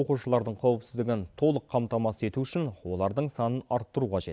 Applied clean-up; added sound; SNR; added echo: none; none; none; none.